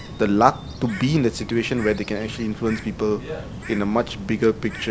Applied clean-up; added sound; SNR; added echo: none; Bird; 15 dB; none.